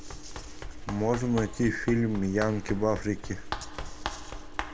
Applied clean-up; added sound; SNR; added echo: none; Run; 8 dB; none.